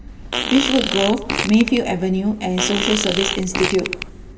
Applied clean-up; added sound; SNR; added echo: none; Fart; 5 dB; reverberation time 1.7 s.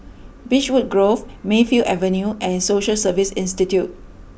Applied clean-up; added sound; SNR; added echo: none; none; none; none.